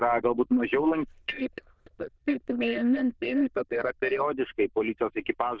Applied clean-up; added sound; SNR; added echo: neural diffusion model UNIVERSE++.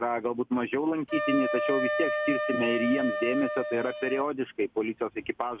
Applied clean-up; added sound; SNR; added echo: none; Wind instrument, woodwind instrument; 4 dB; none.